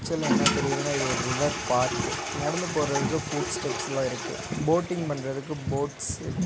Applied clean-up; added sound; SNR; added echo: none; Toilet flush; 3 dB; none.